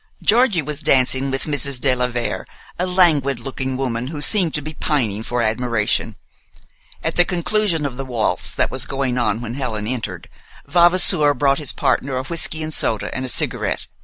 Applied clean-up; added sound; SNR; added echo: none; none; none; none.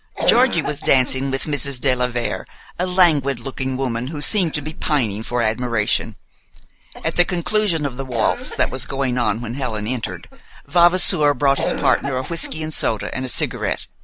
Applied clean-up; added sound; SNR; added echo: none; Cough; 13 dB; none.